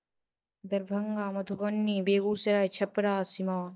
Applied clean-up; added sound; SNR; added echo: neural mask model DeepFilterNet 3.